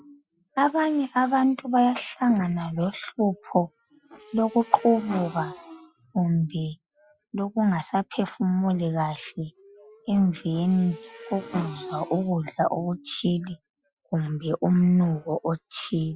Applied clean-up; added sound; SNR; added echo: classical method Wiener filter.